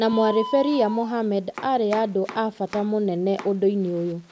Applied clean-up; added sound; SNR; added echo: none; Bird + Domestic sounds, home sounds; 15 dB; none.